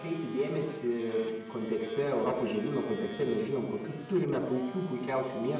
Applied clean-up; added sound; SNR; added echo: none; Domestic sounds, home sounds; 15 dB; reverberation time 0.7 s.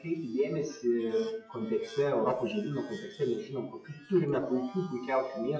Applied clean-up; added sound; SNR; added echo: classical method WPE with log-MMSE.